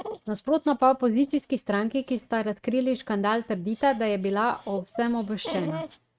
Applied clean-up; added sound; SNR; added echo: neural mask model RNNoise.